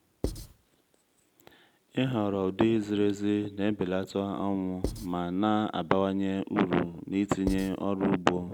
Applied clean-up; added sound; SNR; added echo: none; Writing; 8 dB; none.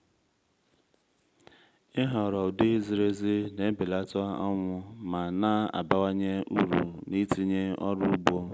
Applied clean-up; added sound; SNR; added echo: none; none; none; none.